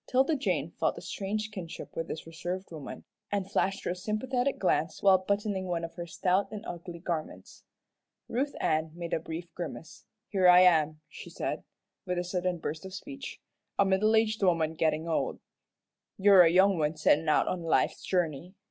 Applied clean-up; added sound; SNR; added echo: none; none; none; none.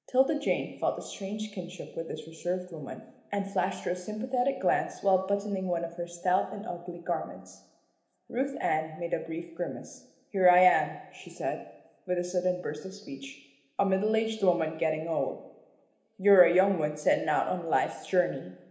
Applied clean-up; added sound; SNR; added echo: none; none; none; reverberation time 1.0 s.